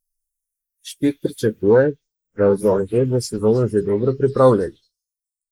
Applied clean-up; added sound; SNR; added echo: neural mask model Resemble Enhance denoiser.